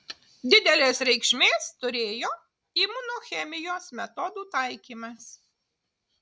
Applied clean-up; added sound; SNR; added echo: none; none; none; none.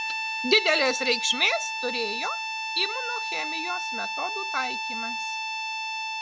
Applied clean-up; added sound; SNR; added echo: none; Harmonica; 2 dB; none.